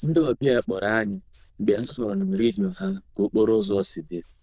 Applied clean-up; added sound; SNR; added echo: neural diffusion model UNIVERSE++.